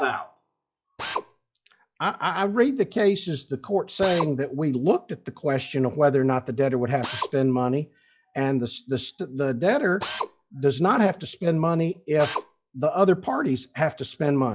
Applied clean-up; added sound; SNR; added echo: classical method log-MMSE.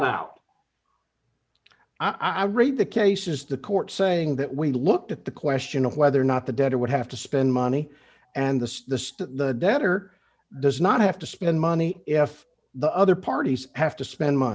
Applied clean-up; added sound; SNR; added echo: none; none; none; none.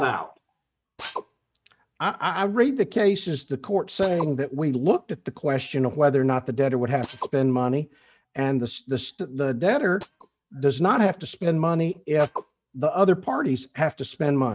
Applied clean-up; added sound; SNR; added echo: neural mask model RNNoise.